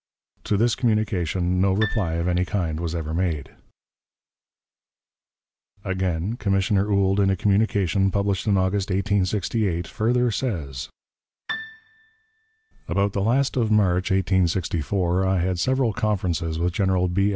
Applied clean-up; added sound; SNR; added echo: none; Piano; 16 dB; none.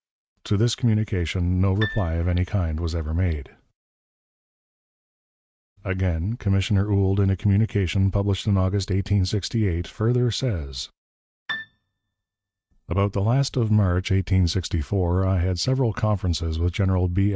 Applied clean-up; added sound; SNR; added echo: neural mask model RNNoise.